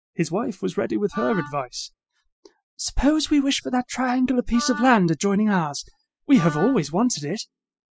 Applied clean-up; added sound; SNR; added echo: classical method spectral subtraction.